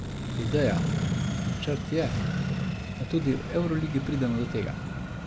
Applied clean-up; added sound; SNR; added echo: none; Accelerating, revving, vroom; 0 dB; none.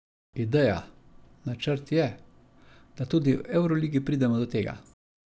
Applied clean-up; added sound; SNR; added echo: none; none; none; none.